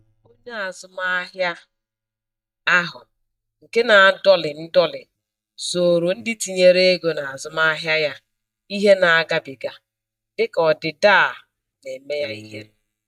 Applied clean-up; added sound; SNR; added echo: neural mask model DeepFilterNet 3.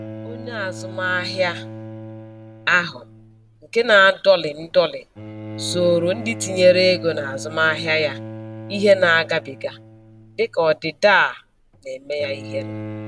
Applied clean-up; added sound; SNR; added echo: none; Bowed string instrument; 14 dB; none.